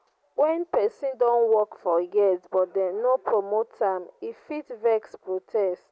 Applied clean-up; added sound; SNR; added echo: none; none; none; none.